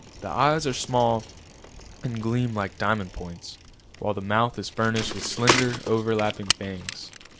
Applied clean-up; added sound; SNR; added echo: none; Bicycle; 6 dB; none.